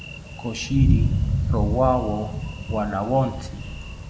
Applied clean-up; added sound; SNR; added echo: none; Thunder; -1 dB; none.